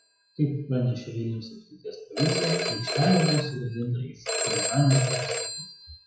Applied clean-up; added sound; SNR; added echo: classical method WPE with log-MMSE.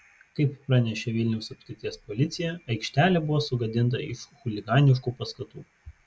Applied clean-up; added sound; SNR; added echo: none; none; none; none.